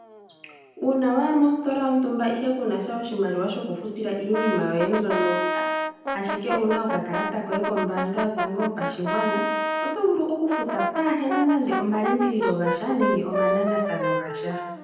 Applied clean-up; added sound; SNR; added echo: none; Brass instrument; 4 dB; reverberation time 0.9 s.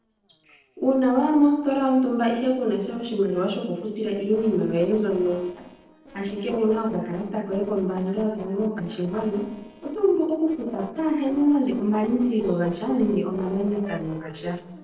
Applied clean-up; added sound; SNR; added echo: neural separator model SepFormer DNS4.